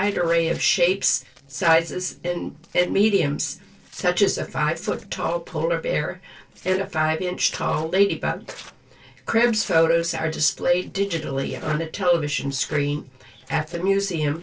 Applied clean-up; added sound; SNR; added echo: neural separator model SepFormer DNS4.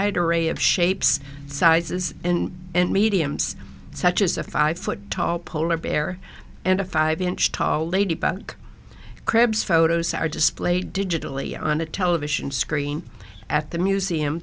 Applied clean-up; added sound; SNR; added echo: none; none; none; none.